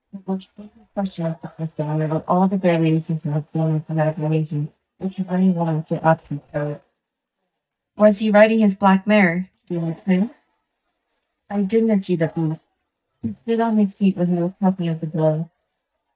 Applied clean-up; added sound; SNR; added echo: neural mask model DeepFilterNet 3.